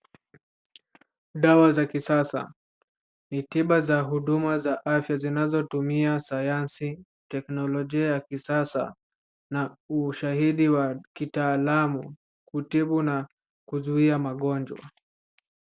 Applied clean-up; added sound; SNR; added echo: none; none; none; none.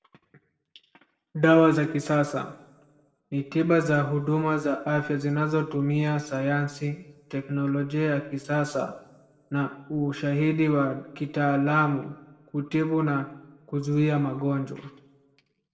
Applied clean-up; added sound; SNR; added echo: none; none; none; reverberation time 0.7 s.